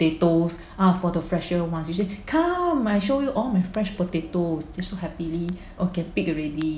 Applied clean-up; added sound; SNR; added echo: none; none; none; none.